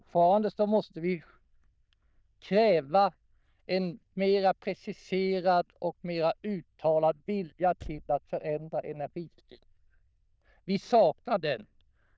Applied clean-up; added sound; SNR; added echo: neural diffusion model UNIVERSE++.